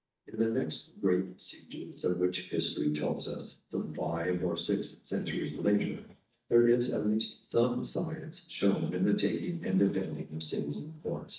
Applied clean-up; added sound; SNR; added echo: neural mask model DeepFilterNet 3.